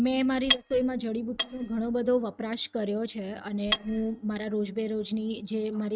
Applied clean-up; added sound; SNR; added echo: neural mask model RNNoise.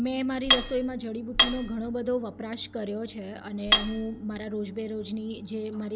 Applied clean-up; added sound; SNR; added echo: none; Cutlery, silverware; -5 dB; none.